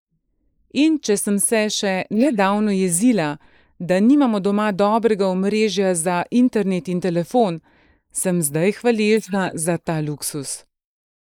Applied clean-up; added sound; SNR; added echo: neural mask model Resemble Enhance denoiser.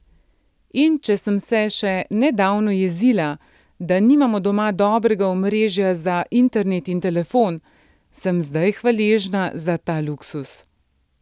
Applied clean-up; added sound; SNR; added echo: none; none; none; none.